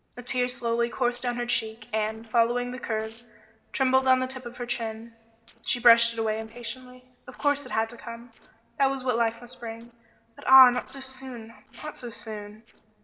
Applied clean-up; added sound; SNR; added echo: neural separator model SepFormer DNS4.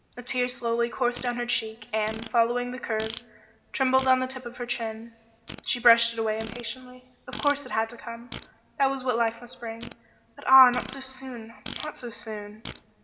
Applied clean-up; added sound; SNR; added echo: none; Fart; 17 dB; reverberation time 2.0 s.